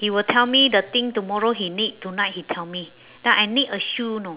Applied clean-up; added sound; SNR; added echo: none; none; none; none.